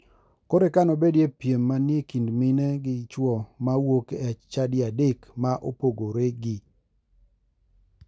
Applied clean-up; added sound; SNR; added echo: none; none; none; none.